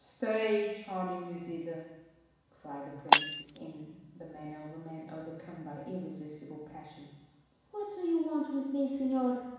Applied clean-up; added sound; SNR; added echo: none; Shatter; -4 dB; reverberation time 1.1 s.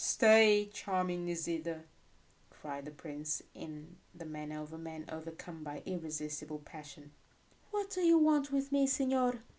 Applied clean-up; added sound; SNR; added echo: none; none; none; none.